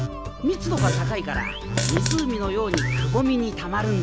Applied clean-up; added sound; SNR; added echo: none; Fart + Telephone; 2 dB; none.